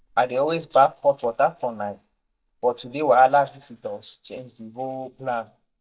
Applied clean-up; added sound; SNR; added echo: neural mask model DeepFilterNet 3.